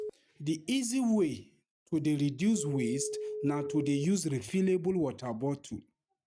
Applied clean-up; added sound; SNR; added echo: neural mask model RNNoise.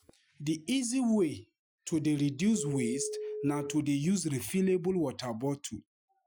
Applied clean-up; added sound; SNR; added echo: classical method Wiener filter.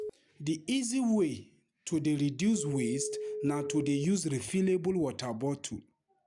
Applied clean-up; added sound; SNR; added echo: none; Telephone; 11 dB; none.